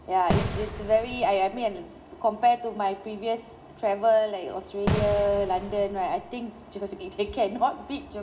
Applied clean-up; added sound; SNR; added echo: none; Fireworks; 4 dB; reverberation time 0.9 s.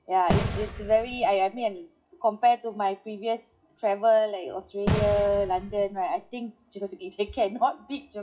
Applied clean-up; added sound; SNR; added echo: classical method WPE with log-MMSE.